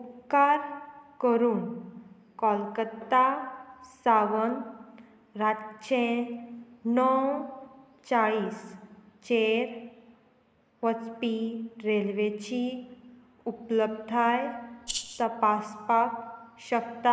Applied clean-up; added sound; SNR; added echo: none; Rattle (instrument); 7 dB; none.